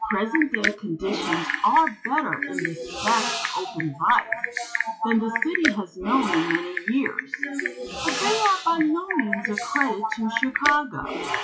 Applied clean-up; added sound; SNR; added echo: classical method WPE with log-MMSE.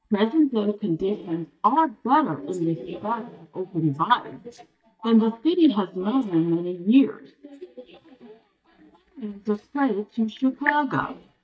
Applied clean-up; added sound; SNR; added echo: neural mask model DeepFilterNet 3.